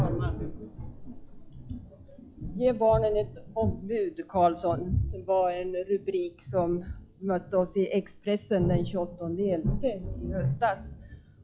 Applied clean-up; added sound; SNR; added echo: classical method log-MMSE.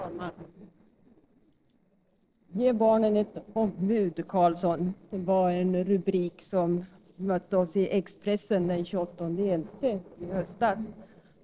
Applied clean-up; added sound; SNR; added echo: neural separator model SepFormer DNS4.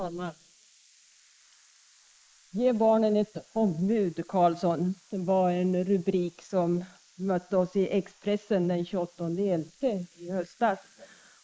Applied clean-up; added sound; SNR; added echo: neural mask model Resemble Enhance denoiser.